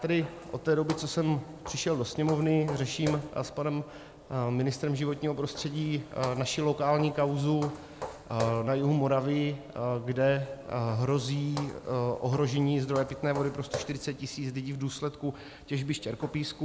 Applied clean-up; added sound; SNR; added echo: none; Walk, footsteps; 15 dB; none.